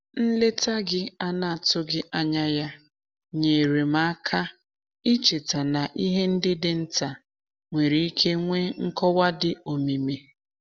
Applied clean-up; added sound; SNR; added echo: none; none; none; none.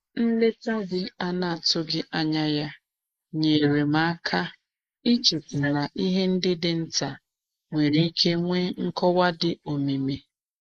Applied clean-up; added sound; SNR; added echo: neural mask model Resemble Enhance denoiser.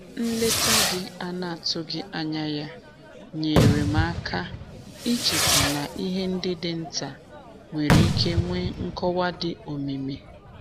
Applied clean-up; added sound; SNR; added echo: none; Fireworks; -1 dB; none.